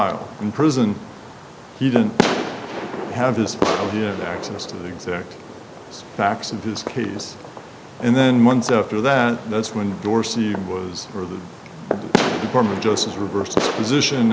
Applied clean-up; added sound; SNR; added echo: none; Fireworks; 6 dB; none.